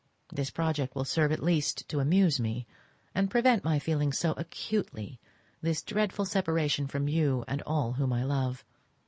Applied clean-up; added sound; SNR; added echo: none; none; none; none.